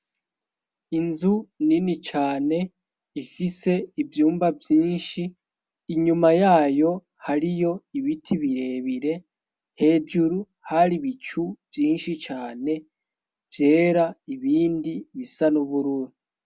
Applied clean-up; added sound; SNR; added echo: none; none; none; none.